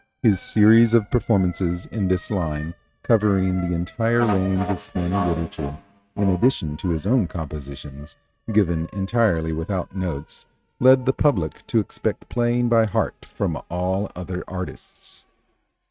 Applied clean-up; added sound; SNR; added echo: neural mask model RNNoise.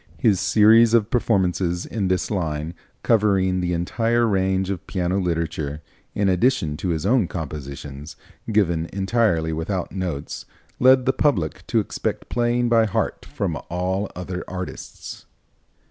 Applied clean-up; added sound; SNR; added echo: none; none; none; none.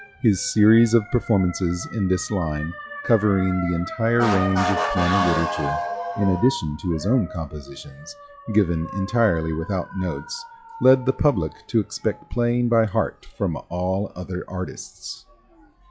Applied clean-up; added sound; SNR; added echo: classical method log-MMSE.